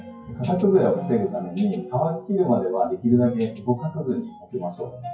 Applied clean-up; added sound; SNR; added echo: classical method WPE with log-MMSE.